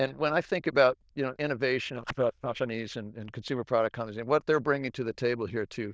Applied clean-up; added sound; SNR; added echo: neural diffusion model UNIVERSE++.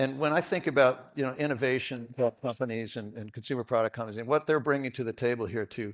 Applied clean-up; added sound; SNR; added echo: neural mask model DeepFilterNet 3.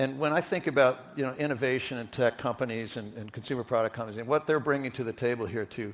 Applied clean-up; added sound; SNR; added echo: none; none; none; none.